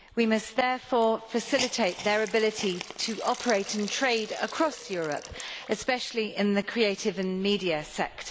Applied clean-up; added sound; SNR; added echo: none; Hiss; 15 dB; none.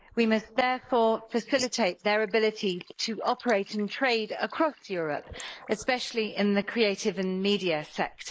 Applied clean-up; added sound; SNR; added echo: neural mask model Resemble Enhance denoiser.